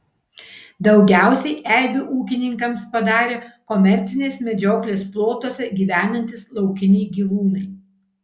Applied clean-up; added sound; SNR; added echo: none; none; none; none.